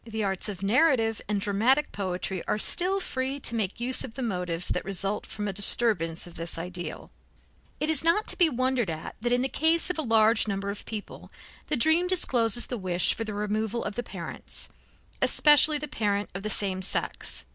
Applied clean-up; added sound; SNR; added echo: none; none; none; none.